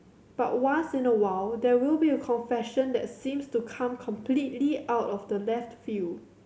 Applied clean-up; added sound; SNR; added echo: none; none; none; none.